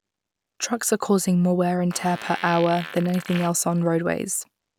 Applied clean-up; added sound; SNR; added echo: none; Fart; 16 dB; none.